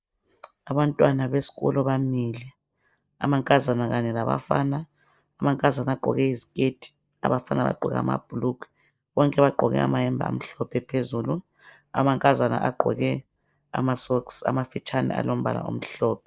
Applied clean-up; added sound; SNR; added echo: neural mask model Resemble Enhance denoiser.